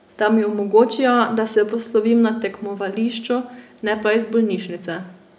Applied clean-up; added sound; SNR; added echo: none; none; none; none.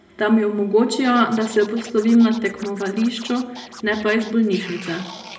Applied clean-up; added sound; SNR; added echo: none; Scratching (performance technique); 20 dB; reverberation time 0.9 s.